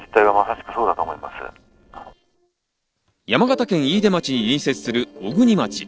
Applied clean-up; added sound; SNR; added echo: neural separator model SepFormer DNS4.